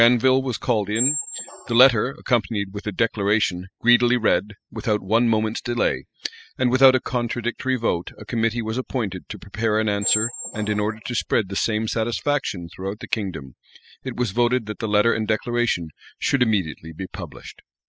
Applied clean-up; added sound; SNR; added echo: classical method spectral subtraction.